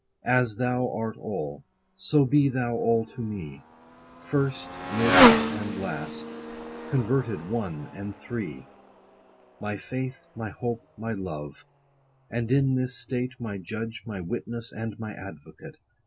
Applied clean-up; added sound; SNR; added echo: none; Motorcycle; 2 dB; none.